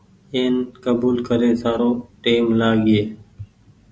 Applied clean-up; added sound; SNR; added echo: none; none; none; none.